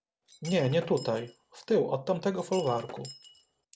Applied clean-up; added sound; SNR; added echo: none; Shatter; 17 dB; none.